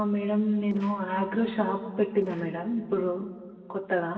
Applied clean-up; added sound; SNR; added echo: neural separator model SepFormer DNS4.